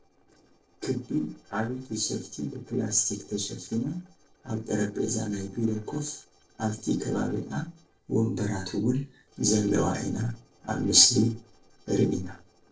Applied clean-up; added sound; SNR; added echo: neural separator model SepFormer DNS4.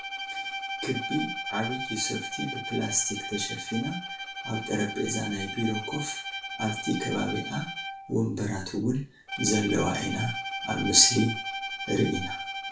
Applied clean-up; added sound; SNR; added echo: none; Bowed string instrument; 6 dB; reverberation time 0.3 s.